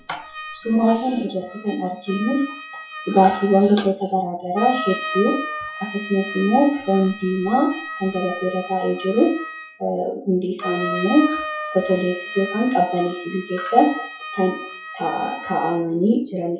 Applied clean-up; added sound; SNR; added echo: classical method WPE with log-MMSE.